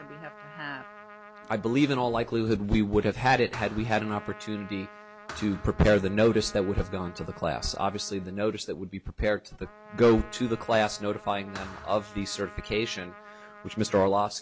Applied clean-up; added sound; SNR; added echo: none; Trumpet + Thump, thud; 19 dB; none.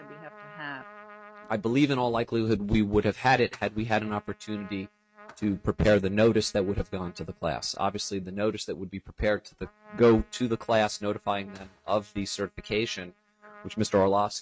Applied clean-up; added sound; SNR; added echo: neural mask model RNNoise.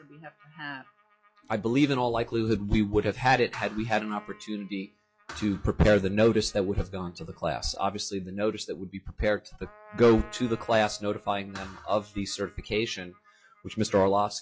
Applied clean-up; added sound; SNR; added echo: classical method log-MMSE.